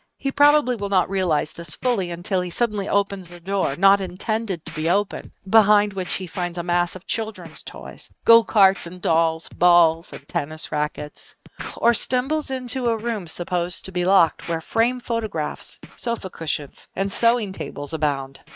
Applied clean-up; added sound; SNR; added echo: neural mask model RNNoise.